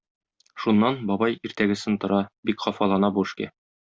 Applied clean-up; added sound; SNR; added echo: none; none; none; none.